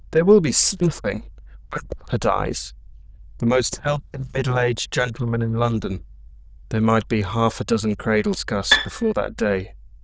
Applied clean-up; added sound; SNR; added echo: neural diffusion model UNIVERSE++.